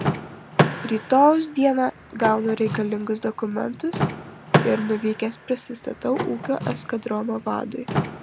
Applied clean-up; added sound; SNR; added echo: none; Door / Car; 4 dB; none.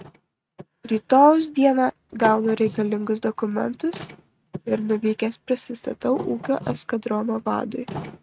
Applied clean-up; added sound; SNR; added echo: neural mask model RNNoise.